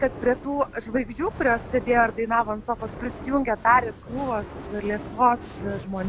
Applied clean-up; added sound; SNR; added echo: none; Fire; 13 dB; none.